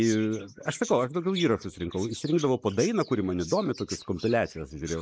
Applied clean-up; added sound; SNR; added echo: neural mask model Resemble Enhance denoiser.